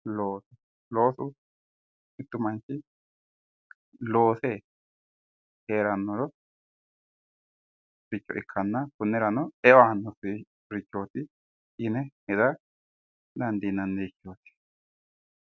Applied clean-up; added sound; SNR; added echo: none; none; none; none.